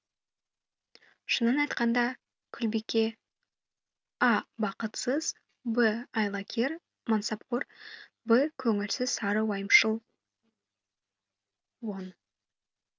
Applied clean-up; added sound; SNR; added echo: none; none; none; none.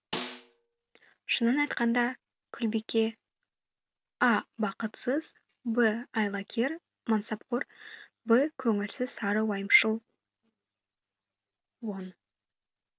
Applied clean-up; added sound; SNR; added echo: none; Snare drum; 8 dB; none.